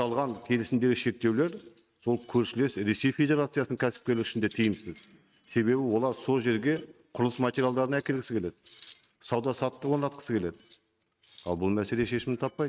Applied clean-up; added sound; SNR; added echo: neural mask model RNNoise.